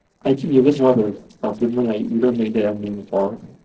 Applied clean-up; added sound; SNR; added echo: neural separator model SepFormer DNS4.